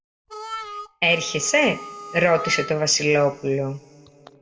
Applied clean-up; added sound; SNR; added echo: none; Harmonica; 12 dB; reverberation time 1.5 s.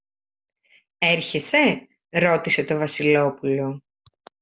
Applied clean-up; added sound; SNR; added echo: none; none; none; none.